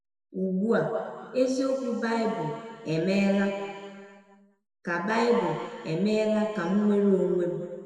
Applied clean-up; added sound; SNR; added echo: none; none; none; reverberation time 2.3 s.